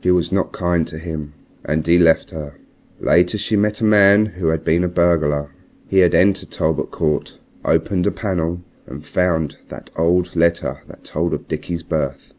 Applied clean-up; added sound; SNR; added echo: none; none; none; none.